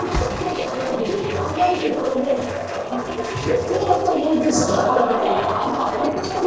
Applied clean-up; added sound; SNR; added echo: neural separator model SepFormer DNS4.